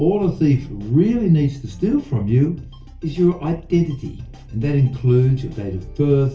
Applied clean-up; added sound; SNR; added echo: none; none; none; reverberation time 0.3 s.